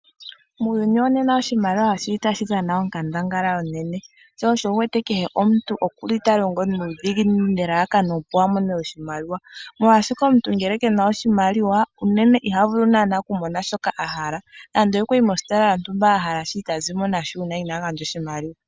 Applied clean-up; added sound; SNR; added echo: none; none; none; none.